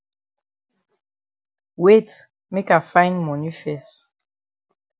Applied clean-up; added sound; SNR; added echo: none; none; none; none.